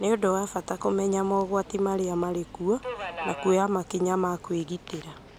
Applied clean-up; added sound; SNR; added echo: none; Subway, metro, underground; 15 dB; none.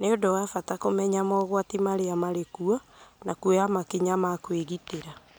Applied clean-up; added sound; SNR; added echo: none; none; none; none.